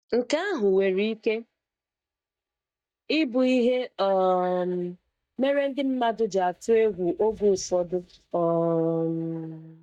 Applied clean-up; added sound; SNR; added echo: neural mask model DeepFilterNet 3.